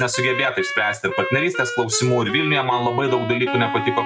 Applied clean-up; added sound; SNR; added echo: none; Wind instrument, woodwind instrument; 6 dB; none.